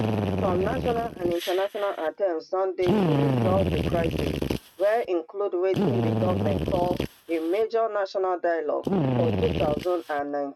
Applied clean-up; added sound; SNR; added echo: neural mask model RNNoise.